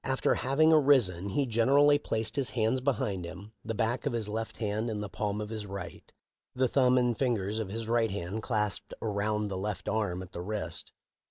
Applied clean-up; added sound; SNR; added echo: none; none; none; none.